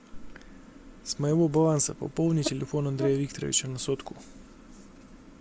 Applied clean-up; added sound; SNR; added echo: none; Buzz; 9 dB; none.